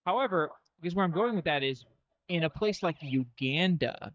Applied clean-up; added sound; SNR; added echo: neural mask model DeepFilterNet 3.